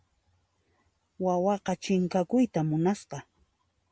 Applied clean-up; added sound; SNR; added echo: none; none; none; none.